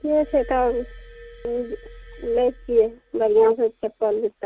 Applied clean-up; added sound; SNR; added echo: none; Glass; 20 dB; none.